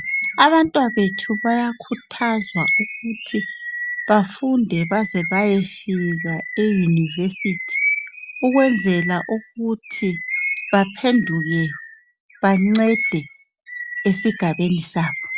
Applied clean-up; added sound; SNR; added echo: none; Bird vocalization, bird call, bird song; 8 dB; none.